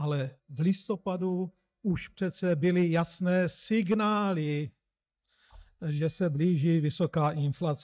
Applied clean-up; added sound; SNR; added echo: neural mask model DeepFilterNet 3.